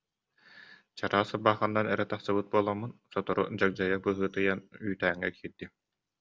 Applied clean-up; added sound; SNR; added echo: none; none; none; none.